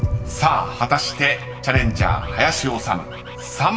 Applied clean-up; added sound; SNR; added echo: none; Bird; 20 dB; none.